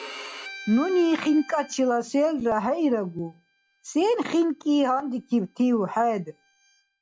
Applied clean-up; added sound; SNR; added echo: classical method log-MMSE.